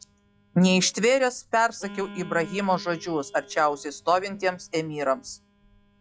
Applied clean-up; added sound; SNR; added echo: classical method log-MMSE.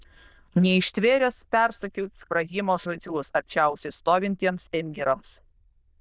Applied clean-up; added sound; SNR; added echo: neural diffusion model UNIVERSE++.